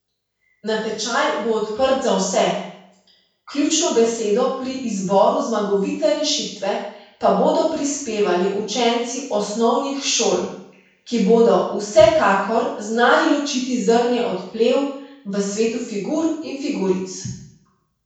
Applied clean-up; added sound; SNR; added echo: none; none; none; reverberation time 0.6 s.